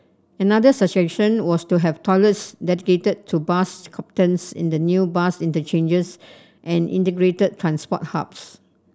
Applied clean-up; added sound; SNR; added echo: none; none; none; none.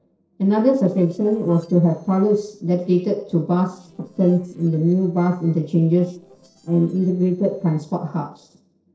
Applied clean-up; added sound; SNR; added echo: neural separator model SepFormer DNS4.